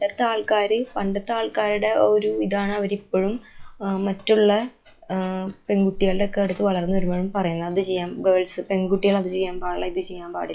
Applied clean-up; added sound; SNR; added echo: classical method log-MMSE.